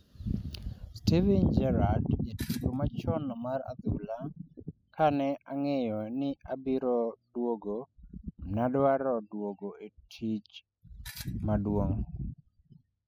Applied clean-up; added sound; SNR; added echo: classical method spectral subtraction.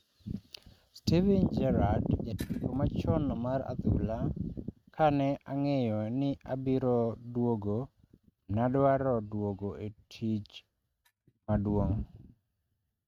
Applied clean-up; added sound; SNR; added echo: neural mask model RNNoise.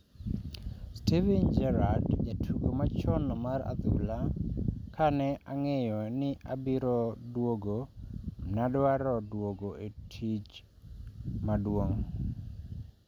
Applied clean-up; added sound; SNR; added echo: none; none; none; none.